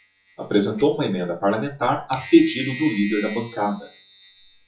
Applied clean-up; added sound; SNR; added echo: classical method WPE with log-MMSE.